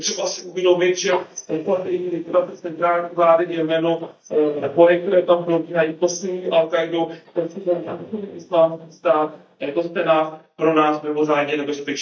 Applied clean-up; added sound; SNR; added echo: neural mask model DeepFilterNet 3.